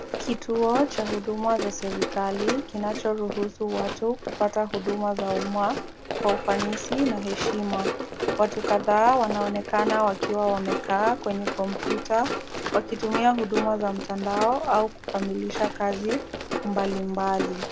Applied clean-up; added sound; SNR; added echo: none; Run; 5 dB; none.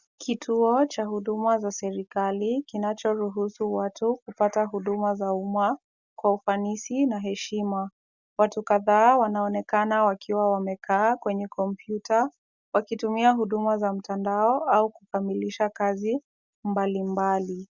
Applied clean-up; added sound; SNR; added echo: none; none; none; none.